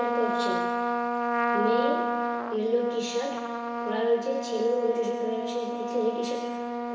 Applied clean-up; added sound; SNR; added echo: none; Trumpet; 0 dB; reverberation time 1.2 s.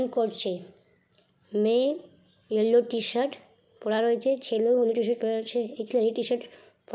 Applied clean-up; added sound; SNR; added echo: none; none; none; none.